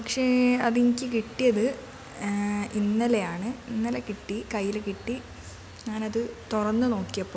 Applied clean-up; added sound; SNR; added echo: none; none; none; none.